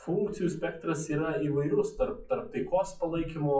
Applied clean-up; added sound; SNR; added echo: classical method WPE with log-MMSE.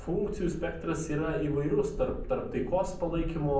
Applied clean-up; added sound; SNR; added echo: none; Train; 9 dB; reverberation time 0.6 s.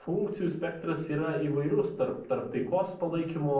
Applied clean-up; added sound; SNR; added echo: neural separator model SepFormer DNS4.